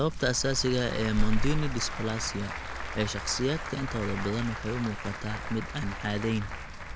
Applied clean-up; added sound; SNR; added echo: none; Hands + Applause / Crowd; 1 dB; none.